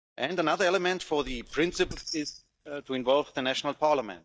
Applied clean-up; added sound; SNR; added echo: neural mask model DeepFilterNet 3.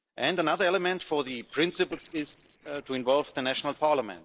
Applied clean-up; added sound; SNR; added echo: neural separator model SepFormer DNS4.